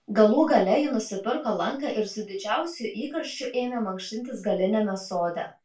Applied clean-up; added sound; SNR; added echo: none; none; none; reverberation time 0.2 s.